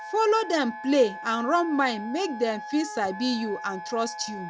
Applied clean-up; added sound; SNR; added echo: none; Wind instrument, woodwind instrument; 12 dB; none.